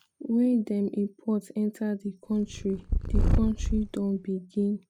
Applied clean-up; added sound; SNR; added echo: none; Purr; -1 dB; none.